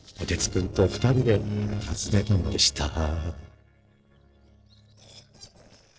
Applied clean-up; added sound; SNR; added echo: neural separator model SepFormer DNS4.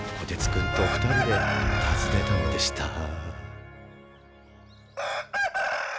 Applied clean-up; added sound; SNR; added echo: none; Chicken, rooster; 5 dB; none.